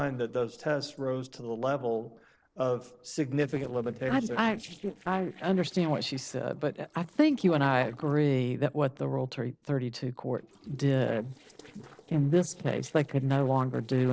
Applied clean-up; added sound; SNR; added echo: neural separator model SepFormer DNS4.